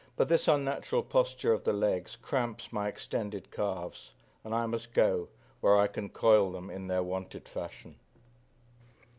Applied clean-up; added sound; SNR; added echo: none; none; none; none.